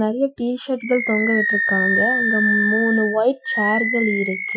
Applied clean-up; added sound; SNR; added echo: classical method Wiener filter.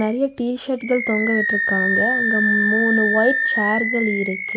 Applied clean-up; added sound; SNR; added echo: none; Animal; 0 dB; none.